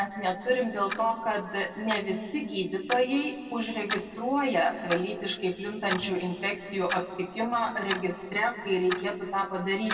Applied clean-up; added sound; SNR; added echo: none; Clock; 11 dB; reverberation time 2.1 s.